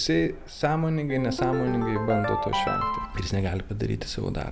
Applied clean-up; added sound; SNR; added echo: none; Ringtone; 3 dB; none.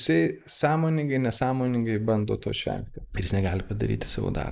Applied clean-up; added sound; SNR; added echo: neural mask model Resemble Enhance denoiser.